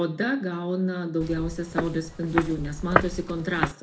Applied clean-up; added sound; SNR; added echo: none; Walk, footsteps; 1 dB; reverberation time 0.3 s.